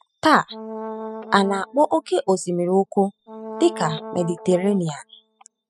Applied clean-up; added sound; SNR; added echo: classical method spectral subtraction.